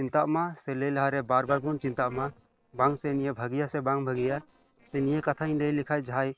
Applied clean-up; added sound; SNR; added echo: neural separator model SepFormer DNS4.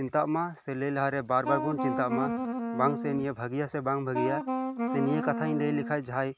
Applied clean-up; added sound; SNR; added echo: none; Wind instrument, woodwind instrument; 2 dB; none.